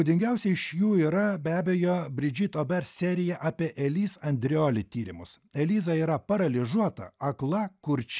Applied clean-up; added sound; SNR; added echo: none; none; none; none.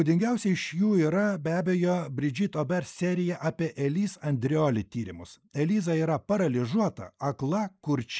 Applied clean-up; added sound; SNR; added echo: neural mask model Resemble Enhance denoiser.